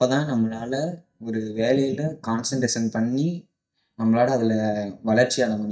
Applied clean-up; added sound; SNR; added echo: neural mask model DeepFilterNet 3.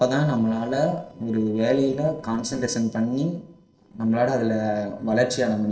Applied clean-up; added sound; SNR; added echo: neural separator model SepFormer DNS4.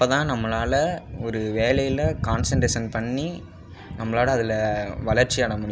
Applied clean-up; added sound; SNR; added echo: none; none; none; none.